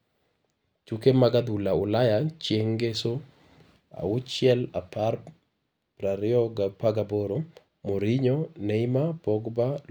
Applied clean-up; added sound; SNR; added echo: none; none; none; none.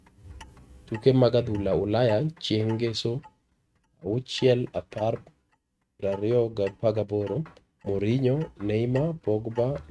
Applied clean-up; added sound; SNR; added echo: neural mask model RNNoise.